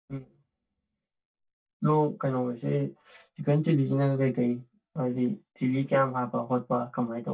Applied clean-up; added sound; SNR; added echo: neural mask model DeepFilterNet 3.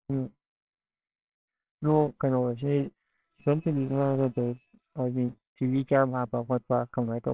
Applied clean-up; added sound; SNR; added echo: neural separator model SepFormer WHAMR!.